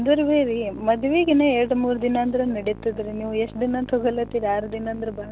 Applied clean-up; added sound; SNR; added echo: none; Musical instrument; 18 dB; none.